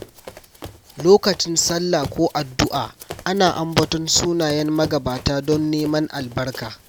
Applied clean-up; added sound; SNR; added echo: none; Run; 17 dB; none.